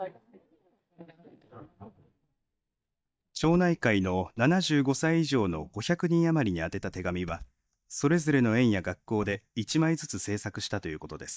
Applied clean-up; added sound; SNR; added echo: neural mask model DeepFilterNet 3.